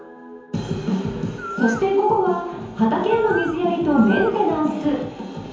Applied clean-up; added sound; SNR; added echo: none; Bird; 15 dB; reverberation time 0.9 s.